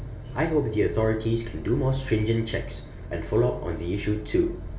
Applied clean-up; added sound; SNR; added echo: none; none; none; reverberation time 0.2 s.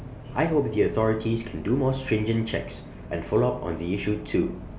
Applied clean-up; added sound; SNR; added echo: none; none; none; none.